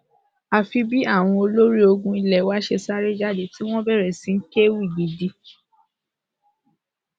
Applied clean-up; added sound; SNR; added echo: none; none; none; none.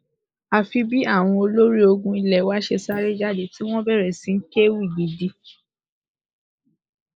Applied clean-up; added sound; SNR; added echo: neural mask model Resemble Enhance denoiser.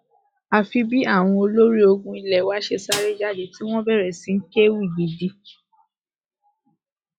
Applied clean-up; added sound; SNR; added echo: classical method log-MMSE.